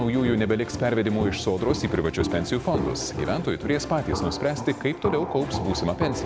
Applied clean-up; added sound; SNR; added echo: none; Walk, footsteps; 7 dB; none.